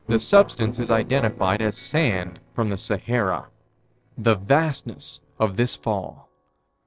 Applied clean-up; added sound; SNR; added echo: neural separator model SepFormer DNS4.